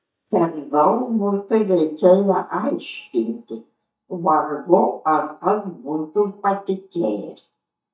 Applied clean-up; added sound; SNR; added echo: neural mask model DeepFilterNet 3.